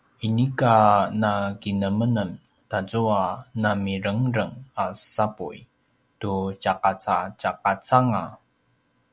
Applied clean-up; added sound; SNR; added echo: none; none; none; none.